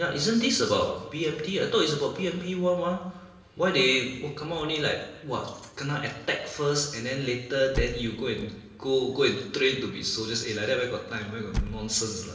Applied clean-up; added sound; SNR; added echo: none; Squeak / Slam / Wood; 12 dB; reverberation time 0.9 s.